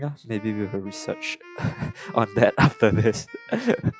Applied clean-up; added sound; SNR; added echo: classical method log-MMSE.